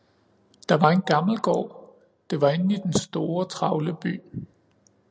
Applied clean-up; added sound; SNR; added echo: none; none; none; none.